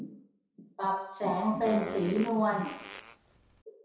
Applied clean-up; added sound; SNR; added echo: none; Fart; 10 dB; reverberation time 0.7 s.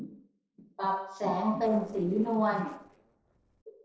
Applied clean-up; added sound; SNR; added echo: neural separator model SepFormer DNS4.